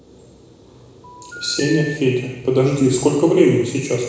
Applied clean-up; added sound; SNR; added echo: none; Telephone; 17 dB; reverberation time 1.0 s.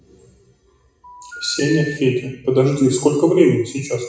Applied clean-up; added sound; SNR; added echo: classical method WPE with log-MMSE.